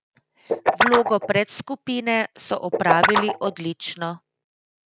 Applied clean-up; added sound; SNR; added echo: none; Guitar; 0 dB; none.